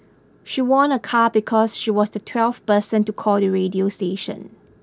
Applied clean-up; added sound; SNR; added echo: none; none; none; none.